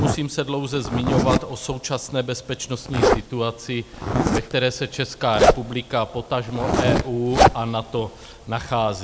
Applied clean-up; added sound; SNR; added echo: none; Zipper (clothing); -1 dB; none.